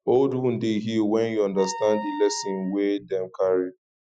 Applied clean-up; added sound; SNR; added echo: classical method Wiener filter.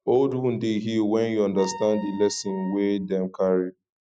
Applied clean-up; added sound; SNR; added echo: neural mask model RNNoise.